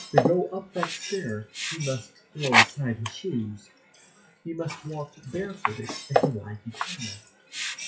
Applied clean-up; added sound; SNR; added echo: classical method WPE with log-MMSE.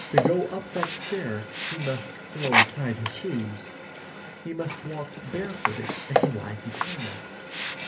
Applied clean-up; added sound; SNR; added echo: none; Sink (filling or washing); -2 dB; reverberation time 0.3 s.